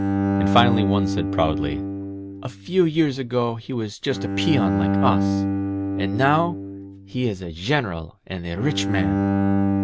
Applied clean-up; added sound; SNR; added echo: none; Bowed string instrument; -1 dB; none.